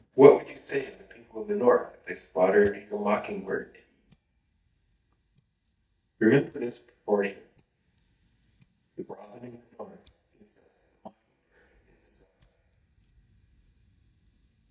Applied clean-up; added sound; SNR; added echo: neural mask model DeepFilterNet 3.